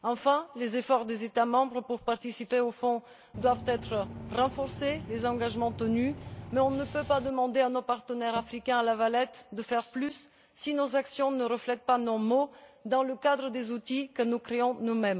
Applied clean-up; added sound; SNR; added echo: none; Tambourine + Bus / Engine; 12 dB; none.